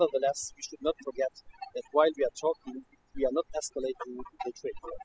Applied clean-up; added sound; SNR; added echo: classical method spectral subtraction.